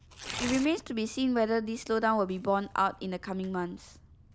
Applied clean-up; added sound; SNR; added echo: none; Tearing; 15 dB; none.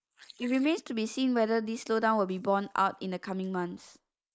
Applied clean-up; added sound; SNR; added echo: neural mask model Resemble Enhance denoiser.